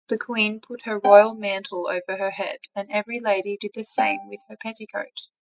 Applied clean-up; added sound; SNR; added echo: classical method spectral subtraction.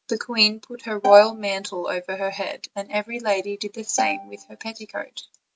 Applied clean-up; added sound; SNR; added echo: none; Bowed string instrument; 6 dB; none.